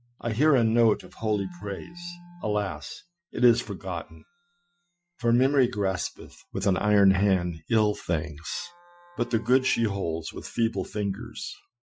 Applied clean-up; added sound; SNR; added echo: classical method Wiener filter.